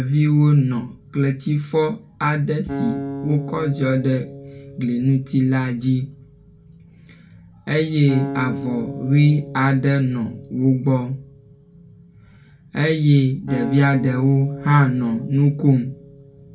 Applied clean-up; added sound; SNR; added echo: none; Acoustic guitar; 14 dB; reverberation time 0.2 s.